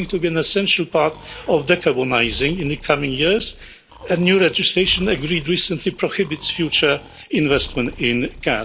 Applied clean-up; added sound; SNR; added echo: none; Breathing; 19 dB; none.